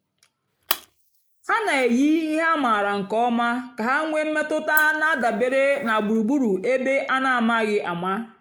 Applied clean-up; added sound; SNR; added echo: neural mask model Resemble Enhance denoiser.